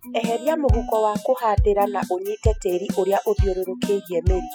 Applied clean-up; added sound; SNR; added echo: classical method spectral subtraction.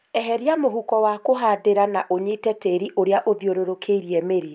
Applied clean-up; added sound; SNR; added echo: none; none; none; none.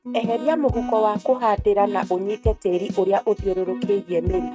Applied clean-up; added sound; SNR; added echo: neural mask model RNNoise.